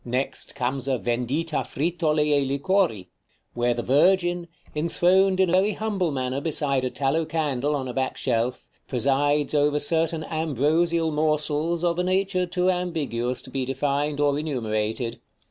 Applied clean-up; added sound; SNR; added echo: none; none; none; none.